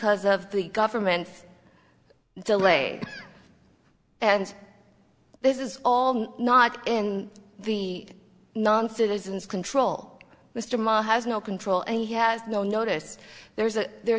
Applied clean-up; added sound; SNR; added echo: none; none; none; none.